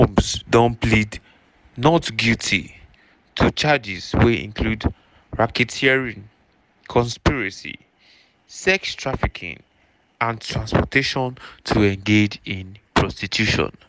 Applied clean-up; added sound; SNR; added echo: none; none; none; none.